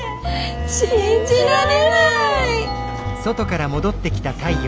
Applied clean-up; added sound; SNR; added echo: none; Bowed string instrument; 15 dB; none.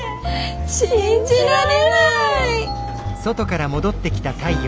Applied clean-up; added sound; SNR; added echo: none; none; none; none.